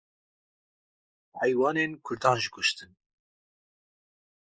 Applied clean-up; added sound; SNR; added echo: neural mask model Resemble Enhance denoiser.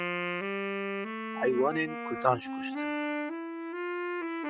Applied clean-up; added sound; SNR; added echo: neural mask model RNNoise.